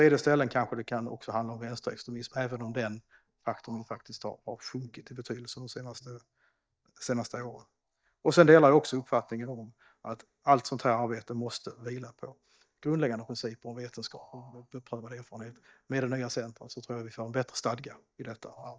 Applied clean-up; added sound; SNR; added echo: neural mask model DeepFilterNet 3.